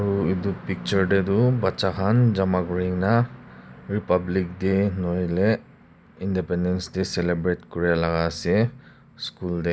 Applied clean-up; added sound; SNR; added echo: none; none; none; none.